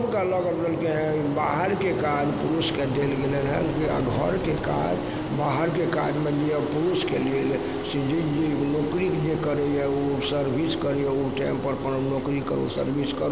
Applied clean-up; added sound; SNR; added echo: none; Engine; 7 dB; none.